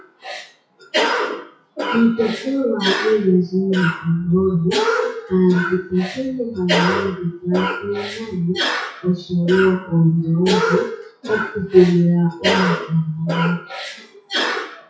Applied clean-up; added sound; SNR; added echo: classical method WPE with log-MMSE.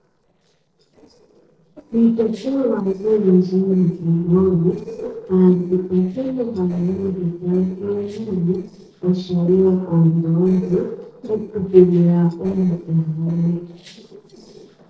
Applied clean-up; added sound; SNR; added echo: neural separator model SepFormer DNS4.